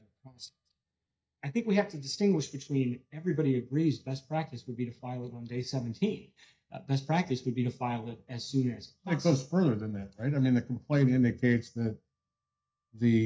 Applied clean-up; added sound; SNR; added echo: neural mask model DeepFilterNet 3.